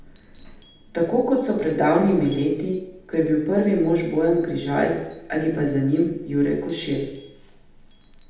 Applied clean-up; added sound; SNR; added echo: none; Glass; 19 dB; reverberation time 0.8 s.